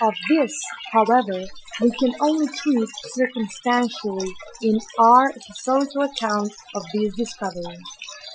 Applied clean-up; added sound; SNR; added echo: classical method Wiener filter.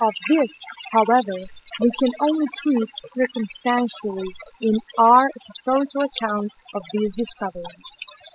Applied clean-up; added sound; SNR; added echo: classical method spectral subtraction.